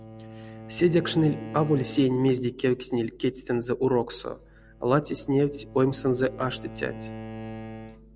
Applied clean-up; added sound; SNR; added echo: none; Bowed string instrument; 15 dB; none.